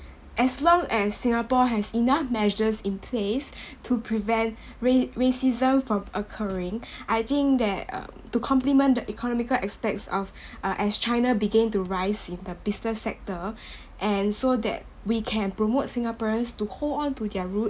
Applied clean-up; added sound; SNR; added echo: none; none; none; none.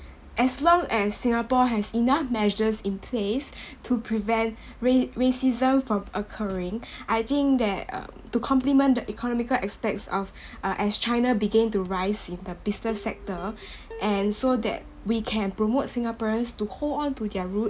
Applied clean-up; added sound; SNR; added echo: none; Plucked string instrument; 19 dB; none.